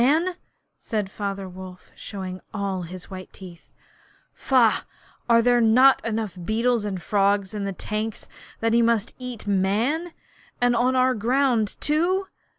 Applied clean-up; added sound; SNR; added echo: none; none; none; none.